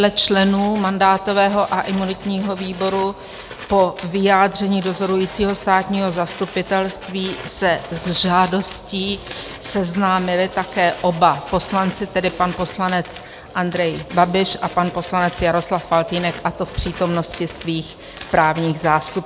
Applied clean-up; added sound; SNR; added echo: none; Tools; 18 dB; none.